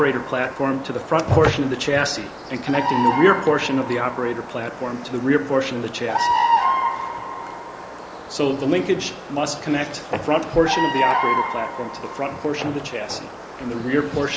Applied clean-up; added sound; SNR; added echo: none; Bird vocalization, bird call, bird song; 4 dB; none.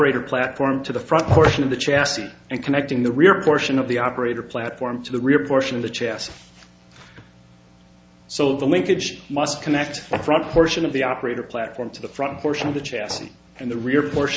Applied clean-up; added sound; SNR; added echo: none; none; none; none.